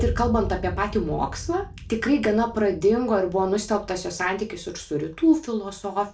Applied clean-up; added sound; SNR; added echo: none; Boom; 11 dB; reverberation time 0.3 s.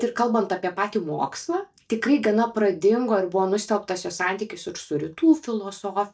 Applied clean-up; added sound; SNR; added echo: neural mask model DeepFilterNet 3.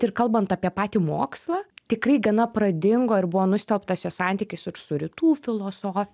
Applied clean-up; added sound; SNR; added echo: none; none; none; none.